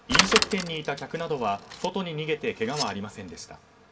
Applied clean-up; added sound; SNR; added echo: none; Bicycle; 0 dB; reverberation time 1.1 s.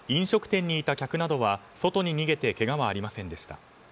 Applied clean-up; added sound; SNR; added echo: none; none; none; none.